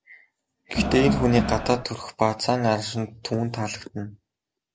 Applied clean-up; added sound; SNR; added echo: none; Crowd; 0 dB; none.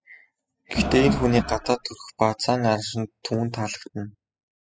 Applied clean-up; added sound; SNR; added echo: classical method spectral subtraction.